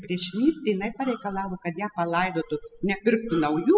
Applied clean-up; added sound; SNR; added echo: classical method spectral subtraction.